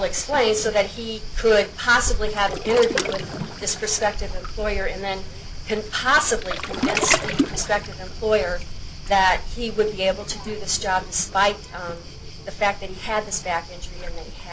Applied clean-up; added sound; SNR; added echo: none; Waves, surf; 5 dB; none.